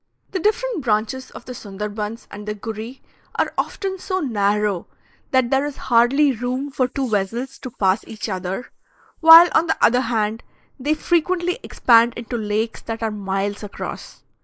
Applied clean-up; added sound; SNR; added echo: neural mask model Resemble Enhance denoiser.